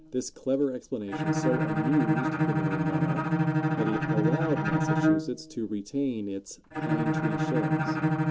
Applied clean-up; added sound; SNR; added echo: none; Bowed string instrument; -4 dB; none.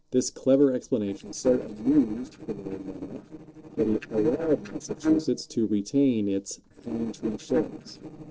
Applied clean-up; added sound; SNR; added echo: neural separator model SepFormer DNS4.